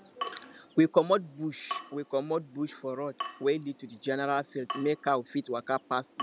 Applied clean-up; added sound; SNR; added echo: none; Drip / Water tap, faucet; 13 dB; none.